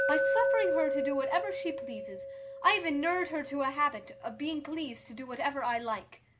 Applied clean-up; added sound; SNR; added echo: none; Glass; 1 dB; none.